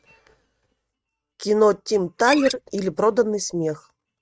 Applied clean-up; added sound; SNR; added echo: neural mask model RNNoise.